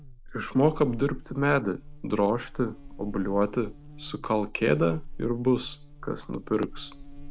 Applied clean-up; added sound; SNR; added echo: none; Buzz; 13 dB; none.